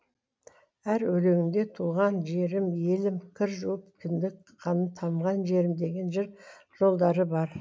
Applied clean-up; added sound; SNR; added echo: none; none; none; none.